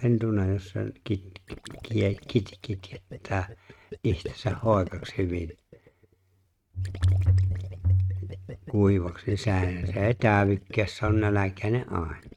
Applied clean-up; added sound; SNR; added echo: neural mask model RNNoise.